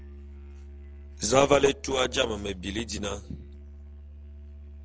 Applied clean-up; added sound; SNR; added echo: neural separator model SepFormer DNS4.